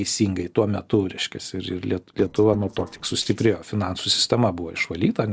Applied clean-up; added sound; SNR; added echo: neural separator model SepFormer DNS4.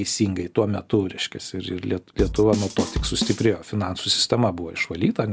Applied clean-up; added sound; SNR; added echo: none; Bass drum / Snare drum / Drum kit; 5 dB; none.